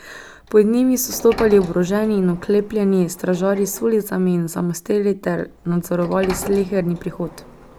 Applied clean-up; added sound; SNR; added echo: none; Sliding door; 18 dB; none.